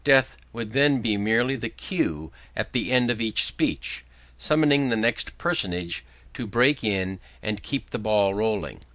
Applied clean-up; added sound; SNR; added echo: none; none; none; none.